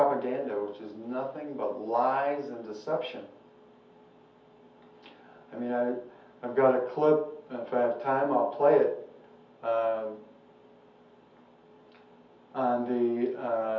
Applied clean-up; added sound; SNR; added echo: none; none; none; reverberation time 0.5 s.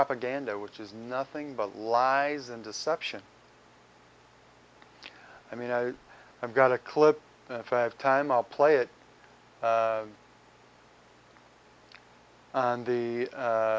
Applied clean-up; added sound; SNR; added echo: none; none; none; none.